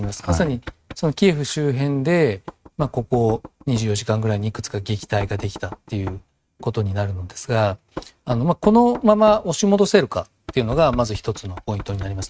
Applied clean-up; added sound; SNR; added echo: neural mask model RNNoise.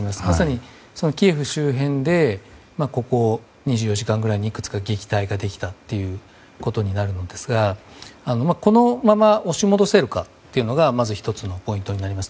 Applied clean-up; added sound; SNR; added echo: none; none; none; none.